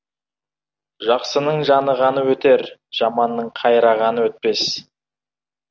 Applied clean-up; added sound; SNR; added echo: none; none; none; none.